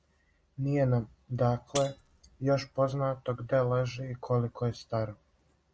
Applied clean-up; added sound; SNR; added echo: none; Shatter; 15 dB; none.